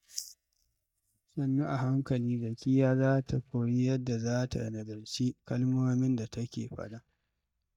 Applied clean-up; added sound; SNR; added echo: neural mask model DeepFilterNet 3.